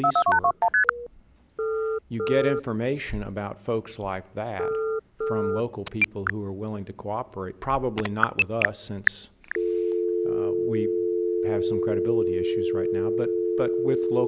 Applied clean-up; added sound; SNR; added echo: none; Telephone; -4 dB; none.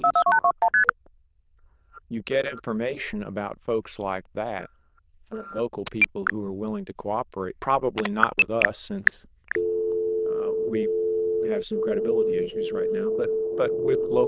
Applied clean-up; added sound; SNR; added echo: neural diffusion model UNIVERSE++.